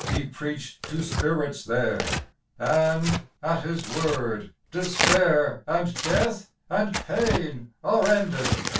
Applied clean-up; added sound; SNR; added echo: none; Tearing; 5 dB; reverberation time 0.2 s.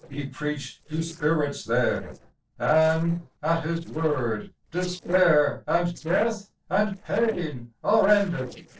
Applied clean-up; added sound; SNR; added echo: neural separator model SepFormer DNS4.